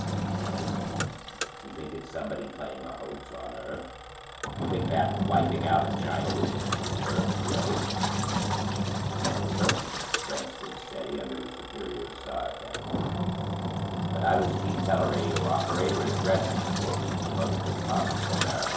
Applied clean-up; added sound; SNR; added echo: none; Engine; -3 dB; reverberation time 2.8 s.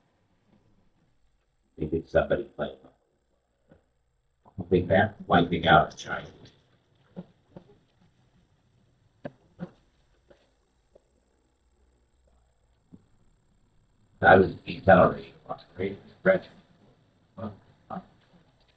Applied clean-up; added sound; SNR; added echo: neural mask model DeepFilterNet 3.